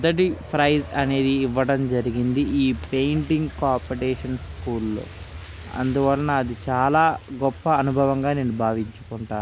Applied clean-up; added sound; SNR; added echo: none; Truck; 15 dB; none.